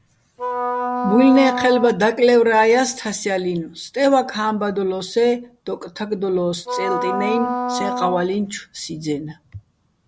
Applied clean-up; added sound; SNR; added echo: none; Wind instrument, woodwind instrument; 6 dB; none.